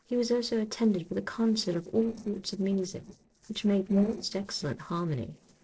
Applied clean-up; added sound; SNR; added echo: neural separator model SepFormer DNS4.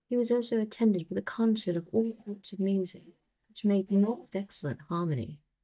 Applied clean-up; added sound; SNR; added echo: neural mask model DeepFilterNet 3.